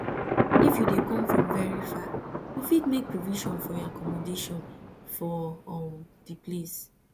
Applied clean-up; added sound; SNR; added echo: none; Thunder; -2 dB; none.